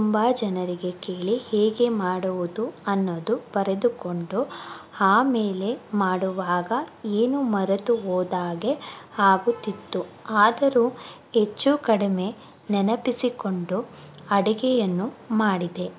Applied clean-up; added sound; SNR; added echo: none; none; none; none.